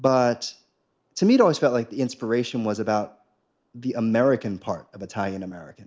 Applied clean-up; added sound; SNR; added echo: none; none; none; none.